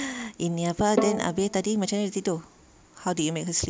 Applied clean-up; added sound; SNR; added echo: none; Bowed string instrument; 7 dB; none.